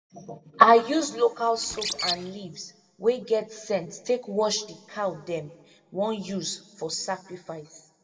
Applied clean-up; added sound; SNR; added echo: none; Bird; 6 dB; reverberation time 1.6 s.